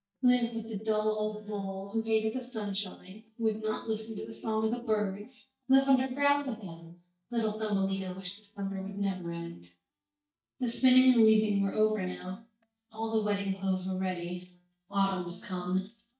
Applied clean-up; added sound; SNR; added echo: neural mask model DeepFilterNet 3.